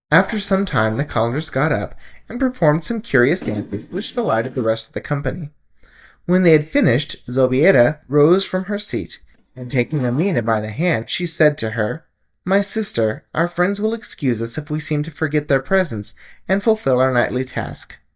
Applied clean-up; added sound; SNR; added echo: neural mask model DeepFilterNet 3.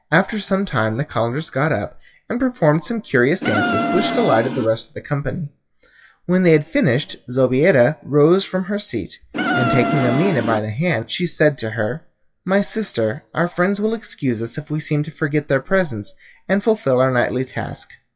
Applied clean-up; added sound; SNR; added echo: classical method WPE with log-MMSE.